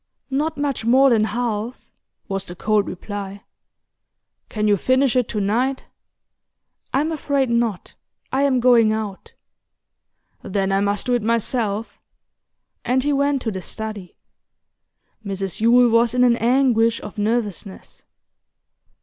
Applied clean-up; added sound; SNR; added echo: none; none; none; none.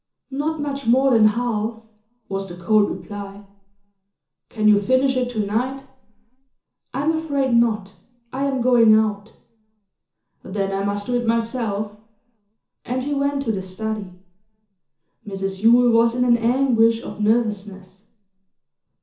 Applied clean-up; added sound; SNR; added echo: none; none; none; reverberation time 0.7 s.